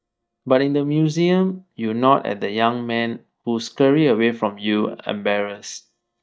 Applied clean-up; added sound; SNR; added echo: neural mask model DeepFilterNet 3.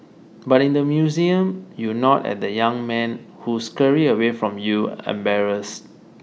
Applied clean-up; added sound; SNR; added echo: none; none; none; none.